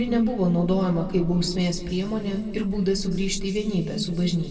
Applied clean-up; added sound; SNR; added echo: none; Buzz; 11 dB; reverberation time 2.1 s.